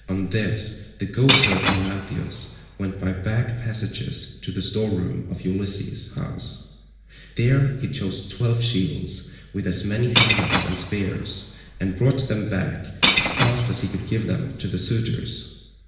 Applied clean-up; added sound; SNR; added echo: none; Shatter / Crushing; 1 dB; reverberation time 1.0 s.